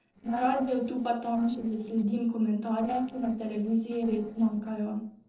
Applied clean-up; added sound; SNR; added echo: neural separator model SepFormer DNS4.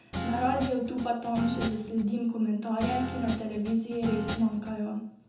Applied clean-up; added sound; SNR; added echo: none; Guitar; 7 dB; reverberation time 0.5 s.